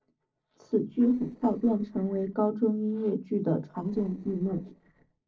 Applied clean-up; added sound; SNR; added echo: neural separator model SepFormer DNS4.